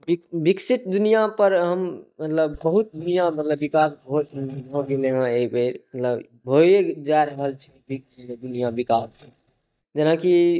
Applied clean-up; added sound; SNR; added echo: neural mask model DeepFilterNet 3.